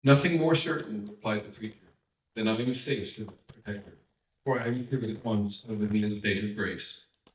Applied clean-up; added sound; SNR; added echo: neural mask model DeepFilterNet 3.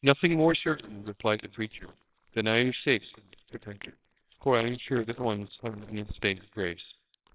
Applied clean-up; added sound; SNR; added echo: neural separator model SepFormer WHAMR!.